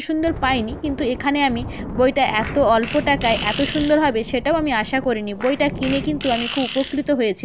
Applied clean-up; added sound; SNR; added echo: none; Fart + Thunder; 10 dB; none.